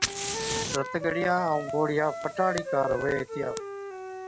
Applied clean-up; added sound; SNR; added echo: none; Wind instrument, woodwind instrument + Fire; 4 dB; none.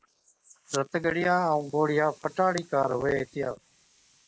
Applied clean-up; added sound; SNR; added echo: neural mask model Resemble Enhance denoiser.